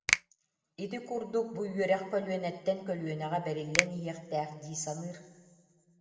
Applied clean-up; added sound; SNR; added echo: none; Finger snapping; 3 dB; reverberation time 1.6 s.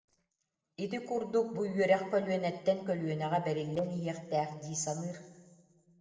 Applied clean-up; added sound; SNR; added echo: neural separator model SepFormer DNS4.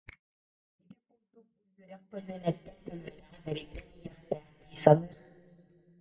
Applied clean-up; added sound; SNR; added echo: neural mask model DeepFilterNet 3.